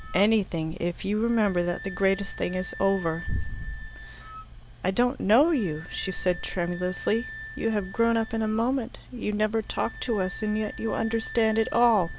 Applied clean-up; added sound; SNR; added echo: none; Wind instrument, woodwind instrument; 16 dB; none.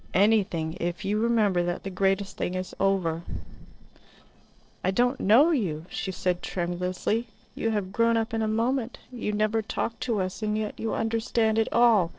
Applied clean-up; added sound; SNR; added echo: neural separator model SepFormer DNS4.